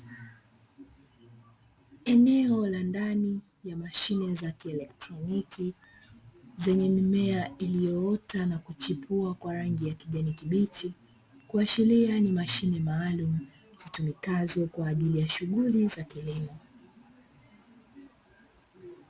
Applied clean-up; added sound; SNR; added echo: none; none; none; none.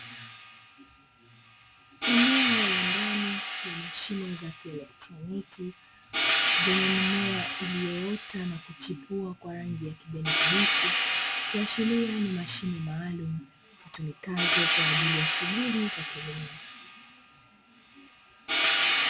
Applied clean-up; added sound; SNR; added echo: none; Hi-hat; -3 dB; none.